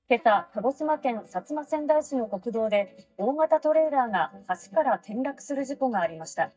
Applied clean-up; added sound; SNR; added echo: neural mask model DeepFilterNet 3.